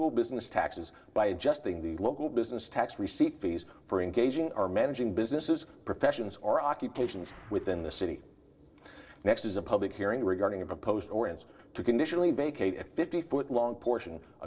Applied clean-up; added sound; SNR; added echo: neural separator model SepFormer DNS4.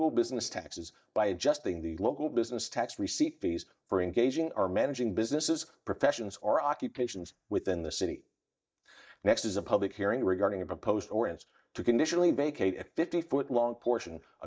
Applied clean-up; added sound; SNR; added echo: neural mask model DeepFilterNet 3.